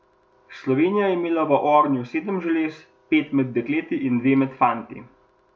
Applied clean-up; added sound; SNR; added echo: none; none; none; none.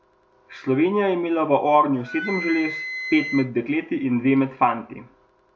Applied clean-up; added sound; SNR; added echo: none; Wind instrument, woodwind instrument; 12 dB; none.